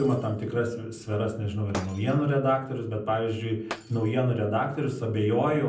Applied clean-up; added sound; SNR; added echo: none; Shatter; 19 dB; reverberation time 0.6 s.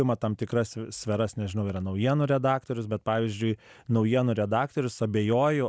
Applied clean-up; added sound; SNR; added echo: none; none; none; none.